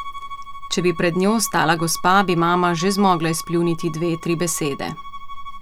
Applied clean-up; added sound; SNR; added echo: none; Bowed string instrument; 15 dB; none.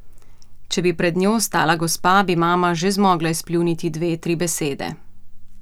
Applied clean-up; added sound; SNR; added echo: none; none; none; none.